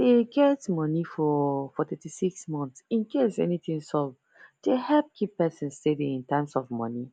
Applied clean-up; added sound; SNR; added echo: none; none; none; none.